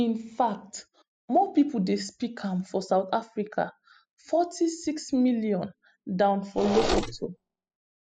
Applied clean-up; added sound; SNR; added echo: classical method spectral subtraction.